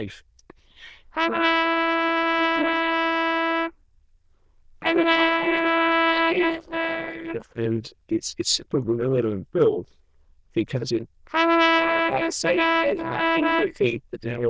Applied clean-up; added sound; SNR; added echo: neural diffusion model UNIVERSE++.